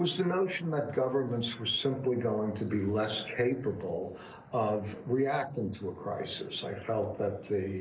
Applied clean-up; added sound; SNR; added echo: neural mask model Resemble Enhance denoiser.